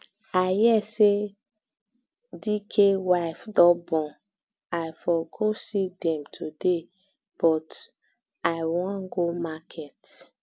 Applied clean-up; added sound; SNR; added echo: none; none; none; none.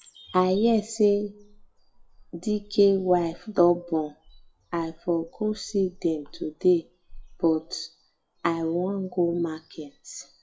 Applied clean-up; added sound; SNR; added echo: classical method WPE with log-MMSE.